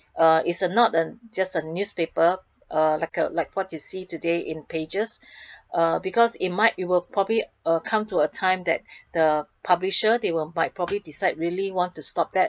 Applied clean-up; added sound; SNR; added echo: none; none; none; none.